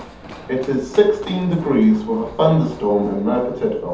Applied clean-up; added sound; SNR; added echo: none; Run; 19 dB; reverberation time 0.6 s.